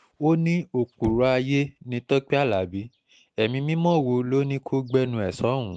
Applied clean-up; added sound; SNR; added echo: neural mask model RNNoise.